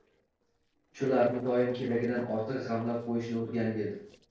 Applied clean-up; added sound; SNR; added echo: neural separator model SepFormer DNS4.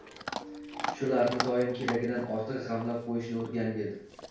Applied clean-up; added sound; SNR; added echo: none; Chewing, mastication / Dog; 8 dB; reverberation time 0.5 s.